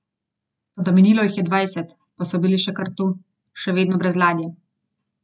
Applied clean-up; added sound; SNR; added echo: none; none; none; none.